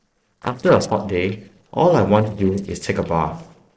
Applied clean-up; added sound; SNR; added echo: neural separator model SepFormer DNS4.